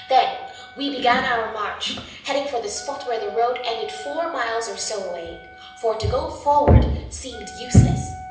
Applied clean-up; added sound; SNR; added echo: none; Wind instrument, woodwind instrument; 19 dB; reverberation time 0.8 s.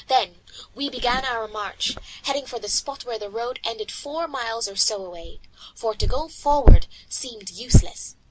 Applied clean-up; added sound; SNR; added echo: none; none; none; none.